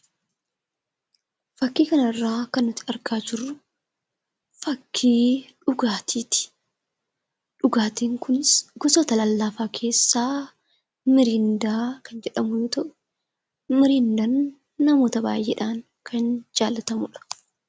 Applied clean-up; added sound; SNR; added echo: none; none; none; none.